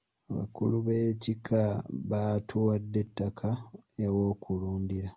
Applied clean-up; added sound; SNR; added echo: none; none; none; none.